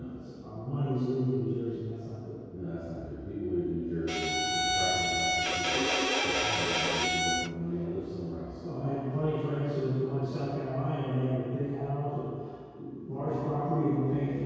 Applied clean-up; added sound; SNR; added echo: none; Bowed string instrument; -3 dB; reverberation time 2.0 s.